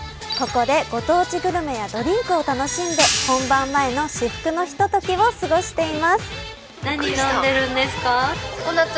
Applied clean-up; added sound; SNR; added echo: none; Hi-hat; 5 dB; none.